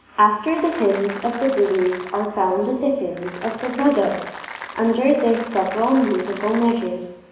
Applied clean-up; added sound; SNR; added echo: none; Applause; 14 dB; reverberation time 1.0 s.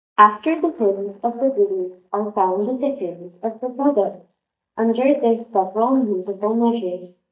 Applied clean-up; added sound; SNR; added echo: neural mask model DeepFilterNet 3.